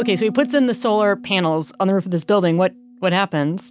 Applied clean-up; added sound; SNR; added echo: none; Harp; 16 dB; none.